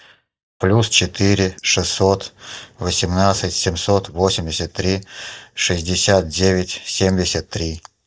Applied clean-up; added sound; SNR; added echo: neural mask model DeepFilterNet 3.